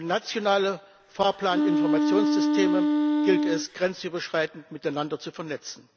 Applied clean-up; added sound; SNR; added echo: none; Wind instrument, woodwind instrument; -4 dB; none.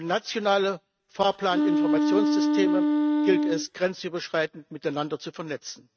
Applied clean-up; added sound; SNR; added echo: neural mask model RNNoise.